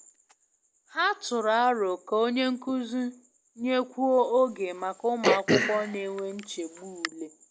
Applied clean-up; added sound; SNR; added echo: none; Cough; 2 dB; none.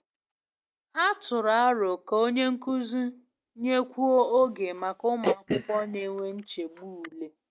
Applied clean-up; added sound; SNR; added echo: neural mask model RNNoise.